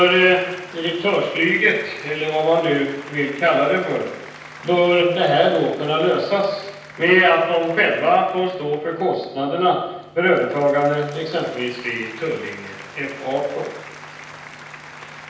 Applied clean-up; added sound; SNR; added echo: none; Applause; 19 dB; reverberation time 0.9 s.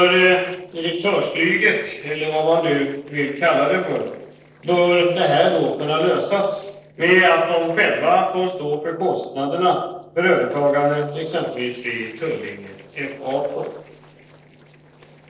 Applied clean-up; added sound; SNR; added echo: neural separator model SepFormer DNS4.